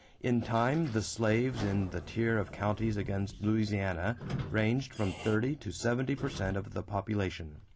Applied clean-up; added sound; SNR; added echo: none; Squeak / Sliding door; 14 dB; none.